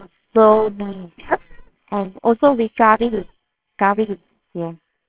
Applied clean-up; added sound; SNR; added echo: neural separator model SepFormer WHAMR!.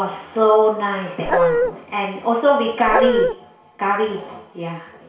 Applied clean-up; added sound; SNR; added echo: none; Dog; -4 dB; reverberation time 0.6 s.